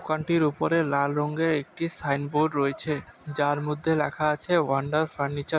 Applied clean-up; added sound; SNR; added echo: none; none; none; none.